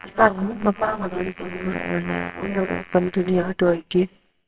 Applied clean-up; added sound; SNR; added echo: neural separator model SepFormer WHAMR!.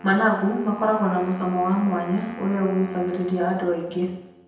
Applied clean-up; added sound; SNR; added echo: none; Wind instrument, woodwind instrument; 19 dB; reverberation time 0.9 s.